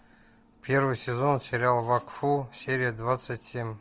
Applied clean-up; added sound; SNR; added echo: none; none; none; none.